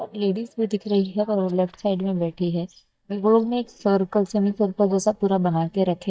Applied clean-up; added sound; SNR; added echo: neural mask model DeepFilterNet 3.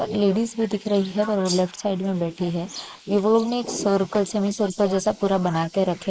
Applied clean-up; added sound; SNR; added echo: neural mask model Resemble Enhance denoiser.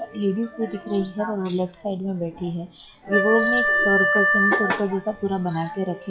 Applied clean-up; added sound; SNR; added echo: classical method log-MMSE.